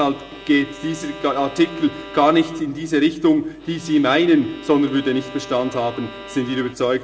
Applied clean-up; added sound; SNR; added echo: none; Bowed string instrument; 18 dB; reverberation time 0.6 s.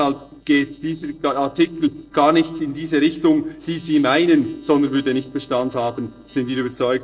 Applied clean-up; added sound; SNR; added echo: neural separator model SepFormer DNS4.